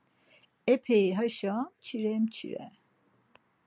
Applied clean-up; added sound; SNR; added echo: none; none; none; none.